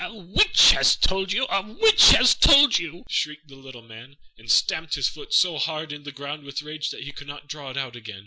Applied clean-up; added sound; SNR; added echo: none; none; none; none.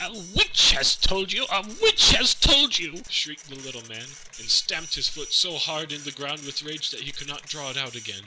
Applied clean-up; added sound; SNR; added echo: none; Printer; 19 dB; none.